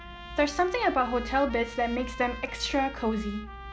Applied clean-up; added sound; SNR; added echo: none; Trumpet; 15 dB; none.